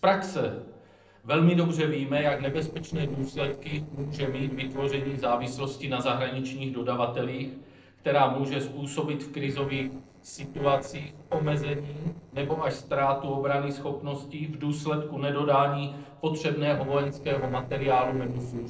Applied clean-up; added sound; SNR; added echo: neural separator model SepFormer DNS4.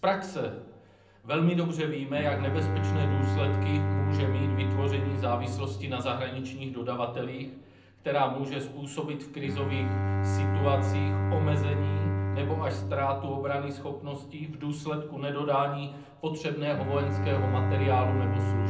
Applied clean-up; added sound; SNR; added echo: none; Bowed string instrument; -1 dB; reverberation time 0.6 s.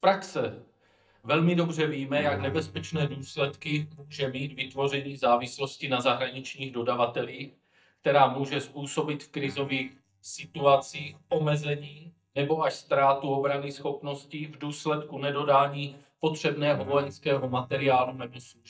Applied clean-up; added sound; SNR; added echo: neural mask model DeepFilterNet 3.